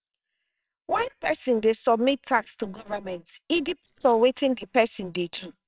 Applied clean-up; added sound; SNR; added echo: neural separator model SepFormer WHAMR!.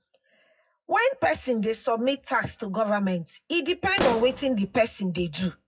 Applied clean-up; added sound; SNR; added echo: classical method WPE with log-MMSE.